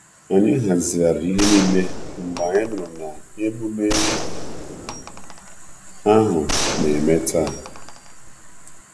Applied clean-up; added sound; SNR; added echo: none; Gunshot, gunfire; 5 dB; none.